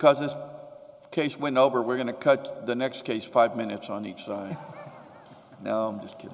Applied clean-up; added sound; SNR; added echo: none; none; none; none.